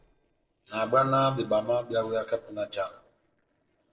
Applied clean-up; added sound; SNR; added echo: neural separator model SepFormer DNS4.